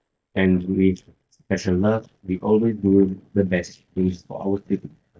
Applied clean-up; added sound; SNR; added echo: neural mask model DeepFilterNet 3.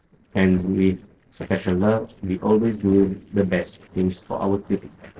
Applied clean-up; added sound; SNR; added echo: neural separator model SepFormer DNS4.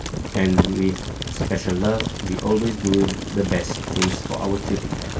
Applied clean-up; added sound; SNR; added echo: none; Fire; 2 dB; reverberation time 0.2 s.